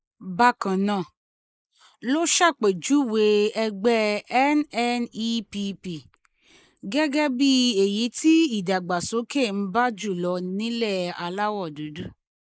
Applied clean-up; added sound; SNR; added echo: neural mask model Resemble Enhance denoiser.